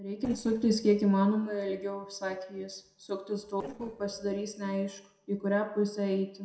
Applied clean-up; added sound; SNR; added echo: neural separator model SepFormer DNS4.